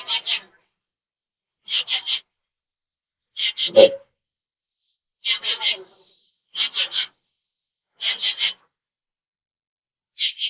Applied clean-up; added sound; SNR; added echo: neural mask model Resemble Enhance denoiser.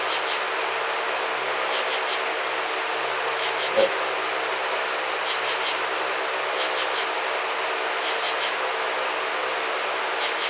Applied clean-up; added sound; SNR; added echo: none; Insect; 13 dB; none.